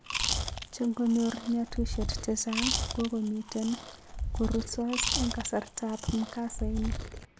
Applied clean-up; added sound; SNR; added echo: none; Chewing, mastication; 3 dB; none.